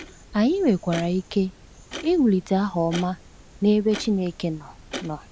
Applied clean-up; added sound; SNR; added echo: none; Clock; 16 dB; none.